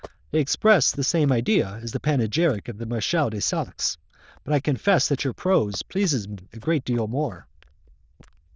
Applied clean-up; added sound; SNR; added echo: neural diffusion model UNIVERSE++.